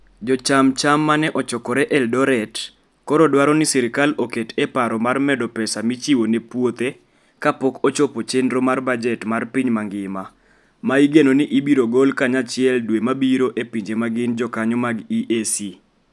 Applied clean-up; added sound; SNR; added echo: none; none; none; none.